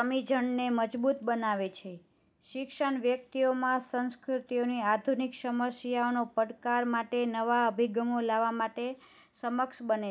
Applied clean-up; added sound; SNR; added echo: none; none; none; none.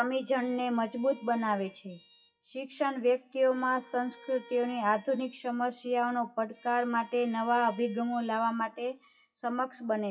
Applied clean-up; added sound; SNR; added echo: classical method WPE with log-MMSE.